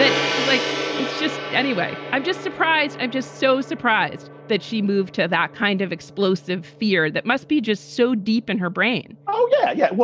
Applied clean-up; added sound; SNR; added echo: none; Gong; 9 dB; none.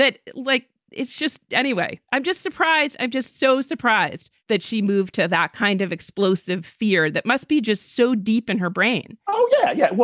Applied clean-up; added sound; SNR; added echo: none; none; none; none.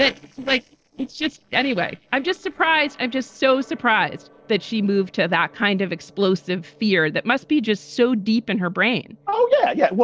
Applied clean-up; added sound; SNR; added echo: neural separator model SepFormer DNS4.